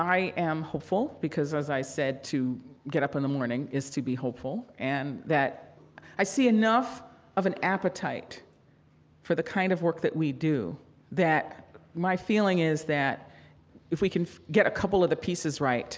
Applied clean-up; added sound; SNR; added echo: none; none; none; none.